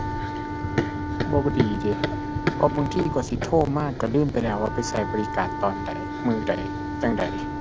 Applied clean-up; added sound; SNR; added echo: none; Run + Wind instrument, woodwind instrument; 2 dB; none.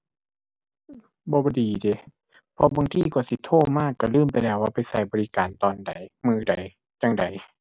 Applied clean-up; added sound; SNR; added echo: none; none; none; none.